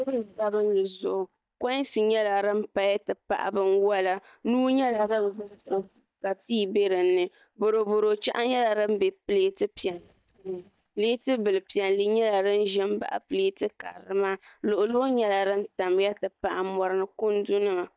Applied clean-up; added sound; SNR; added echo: neural mask model DeepFilterNet 3.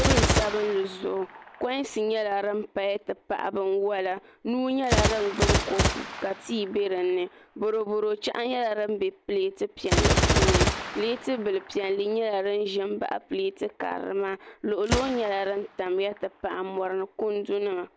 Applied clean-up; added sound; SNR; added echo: none; Gunshot, gunfire; 2 dB; none.